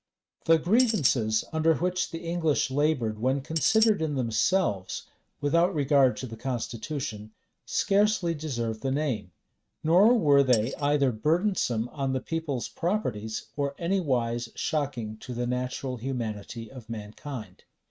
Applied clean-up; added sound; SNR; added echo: neural mask model RNNoise.